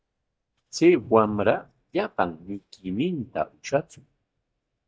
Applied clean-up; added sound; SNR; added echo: neural mask model DeepFilterNet 3.